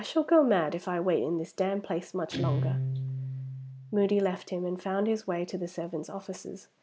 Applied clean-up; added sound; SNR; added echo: none; Guitar; 8 dB; none.